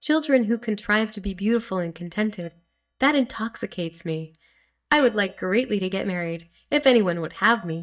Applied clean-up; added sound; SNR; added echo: neural mask model DeepFilterNet 3.